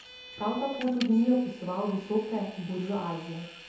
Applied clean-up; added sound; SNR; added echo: none; Vehicle; 17 dB; reverberation time 0.8 s.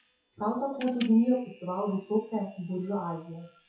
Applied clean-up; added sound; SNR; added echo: classical method WPE with log-MMSE.